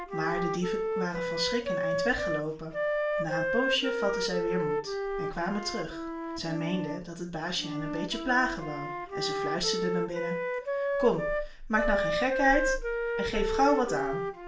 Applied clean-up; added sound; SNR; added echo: none; Wind instrument, woodwind instrument; 0 dB; reverberation time 0.4 s.